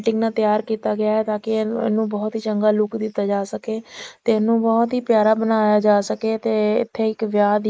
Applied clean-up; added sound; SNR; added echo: neural mask model Resemble Enhance denoiser.